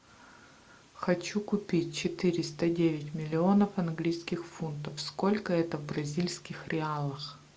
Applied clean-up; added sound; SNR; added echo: none; none; none; none.